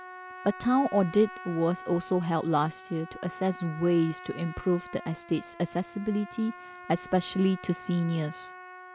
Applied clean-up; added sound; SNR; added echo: none; Trumpet; 16 dB; none.